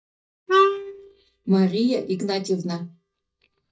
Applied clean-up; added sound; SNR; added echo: neural mask model DeepFilterNet 3.